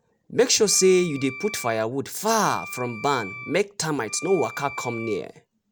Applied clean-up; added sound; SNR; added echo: none; Wind instrument, woodwind instrument; 15 dB; none.